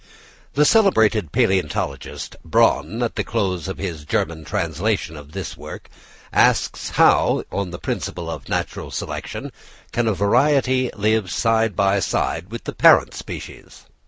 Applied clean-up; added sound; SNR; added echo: none; none; none; none.